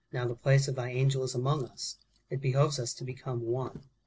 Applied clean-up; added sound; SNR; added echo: neural separator model SepFormer DNS4.